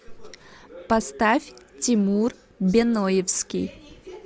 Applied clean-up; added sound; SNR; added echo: none; none; none; none.